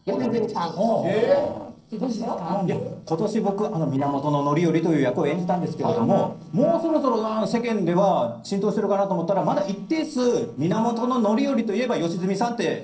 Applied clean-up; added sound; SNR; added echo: neural separator model SepFormer DNS4.